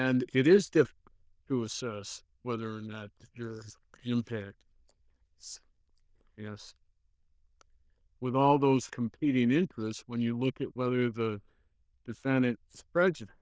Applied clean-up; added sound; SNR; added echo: neural diffusion model UNIVERSE++.